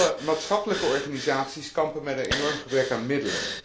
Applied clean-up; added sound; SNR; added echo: none; Breathing; 8 dB; reverberation time 0.4 s.